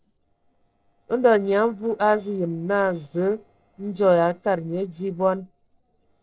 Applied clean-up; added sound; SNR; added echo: neural separator model SepFormer DNS4.